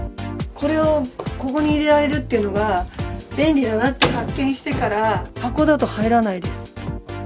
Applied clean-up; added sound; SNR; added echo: none; none; none; none.